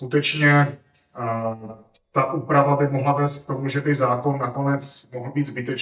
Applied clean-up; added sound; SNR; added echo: neural mask model DeepFilterNet 3.